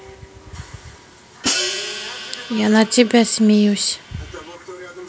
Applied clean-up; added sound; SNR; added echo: none; Hi-hat; 9 dB; none.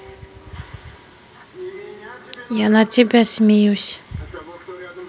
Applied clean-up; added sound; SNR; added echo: none; none; none; none.